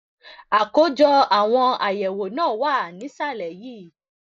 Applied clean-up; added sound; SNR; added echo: neural mask model Resemble Enhance denoiser.